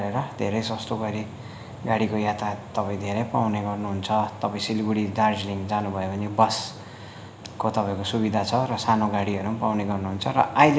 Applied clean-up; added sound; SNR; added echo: none; none; none; none.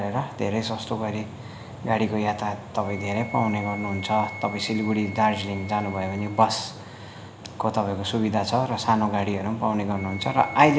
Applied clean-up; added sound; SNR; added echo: none; Wind instrument, woodwind instrument; 18 dB; none.